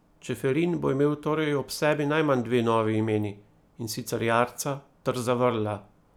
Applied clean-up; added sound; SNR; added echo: none; none; none; none.